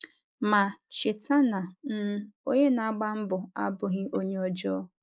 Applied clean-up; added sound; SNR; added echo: neural mask model Resemble Enhance denoiser.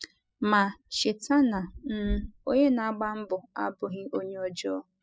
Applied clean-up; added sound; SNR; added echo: classical method spectral subtraction.